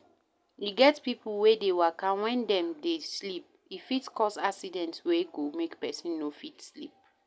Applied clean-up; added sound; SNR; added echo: none; none; none; none.